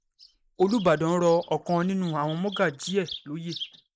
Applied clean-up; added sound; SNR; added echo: neural mask model Resemble Enhance denoiser.